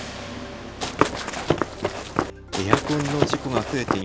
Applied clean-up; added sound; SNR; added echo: none; Walk, footsteps / Run; -5 dB; none.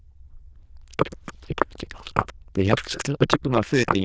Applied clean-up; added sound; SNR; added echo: neural diffusion model UNIVERSE++.